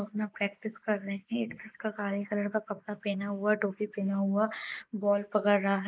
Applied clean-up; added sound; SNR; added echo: neural mask model Resemble Enhance denoiser.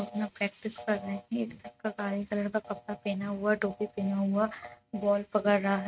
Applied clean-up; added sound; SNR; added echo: neural mask model RNNoise.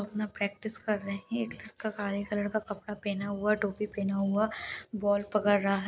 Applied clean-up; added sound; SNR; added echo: none; none; none; none.